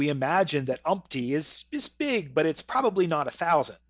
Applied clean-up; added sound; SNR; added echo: none; none; none; none.